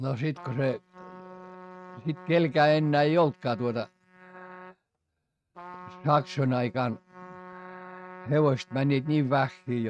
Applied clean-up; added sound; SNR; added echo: neural mask model RNNoise.